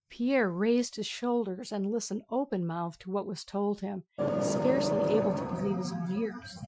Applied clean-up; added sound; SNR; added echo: classical method Wiener filter.